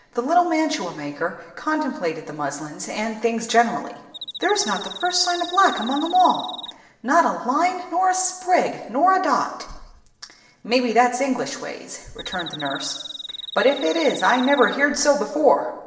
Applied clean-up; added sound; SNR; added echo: none; Cricket; 12 dB; reverberation time 1.0 s.